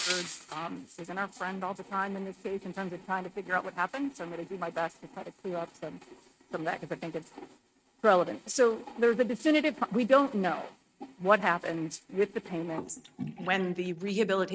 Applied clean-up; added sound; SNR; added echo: neural mask model RNNoise.